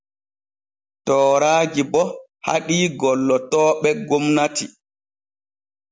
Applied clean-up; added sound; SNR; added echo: none; none; none; none.